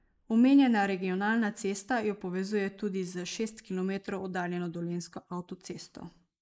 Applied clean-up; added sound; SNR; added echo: neural mask model Resemble Enhance denoiser.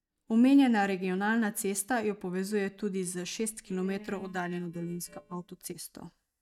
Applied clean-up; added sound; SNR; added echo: neural mask model DeepFilterNet 3.